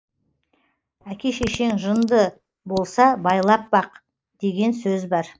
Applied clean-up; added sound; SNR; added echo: neural mask model Resemble Enhance denoiser.